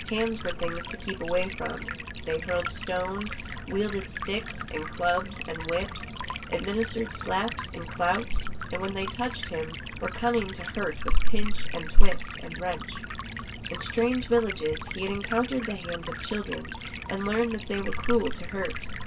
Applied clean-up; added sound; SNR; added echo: none; Stream; 12 dB; reverberation time 0.1 s.